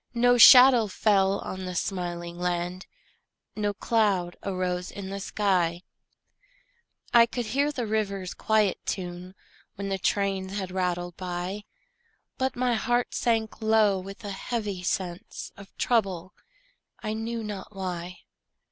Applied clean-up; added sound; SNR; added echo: none; none; none; none.